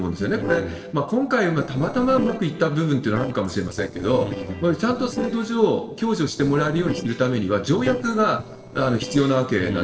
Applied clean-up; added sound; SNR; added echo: neural separator model SepFormer DNS4.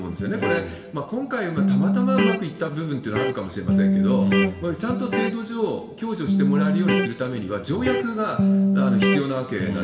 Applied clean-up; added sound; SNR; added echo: none; Electric guitar; -4 dB; reverberation time 0.9 s.